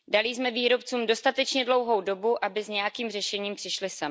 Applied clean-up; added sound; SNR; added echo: none; none; none; none.